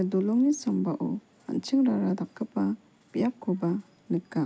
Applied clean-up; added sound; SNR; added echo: none; none; none; none.